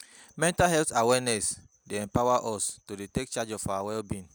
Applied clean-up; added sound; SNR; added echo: none; none; none; none.